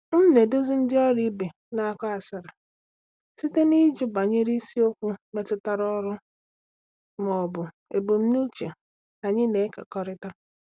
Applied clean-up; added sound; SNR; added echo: none; none; none; none.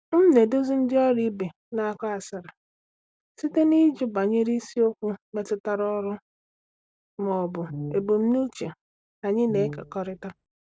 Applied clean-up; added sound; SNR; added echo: none; Brass instrument; 12 dB; none.